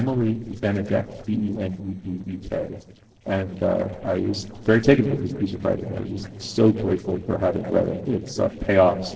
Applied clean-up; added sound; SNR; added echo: neural separator model SepFormer DNS4.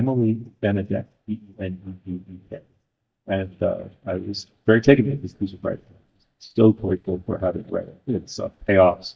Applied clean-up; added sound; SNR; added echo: neural mask model DeepFilterNet 3.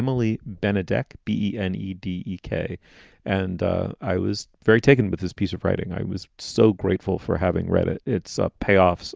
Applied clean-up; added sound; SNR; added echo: none; none; none; none.